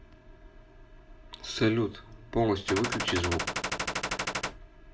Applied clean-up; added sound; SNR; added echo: none; Gunshot, gunfire; 0 dB; reverberation time 0.4 s.